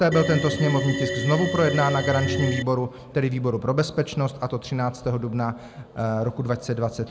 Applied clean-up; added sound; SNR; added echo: none; Organ; 4 dB; none.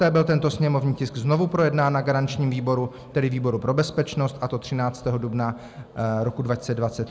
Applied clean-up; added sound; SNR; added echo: none; none; none; none.